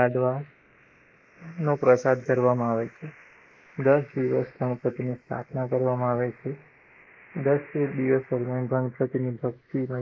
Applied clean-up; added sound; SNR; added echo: neural mask model Resemble Enhance denoiser.